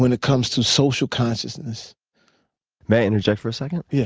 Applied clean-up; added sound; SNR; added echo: none; none; none; none.